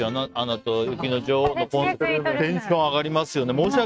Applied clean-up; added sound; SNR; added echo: neural mask model RNNoise.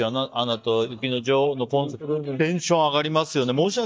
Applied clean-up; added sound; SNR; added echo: neural mask model DeepFilterNet 3.